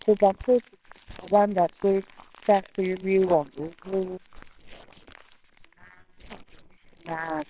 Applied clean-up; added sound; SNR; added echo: neural separator model SepFormer WHAMR!.